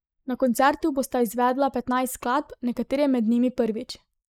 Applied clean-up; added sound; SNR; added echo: neural mask model Resemble Enhance denoiser.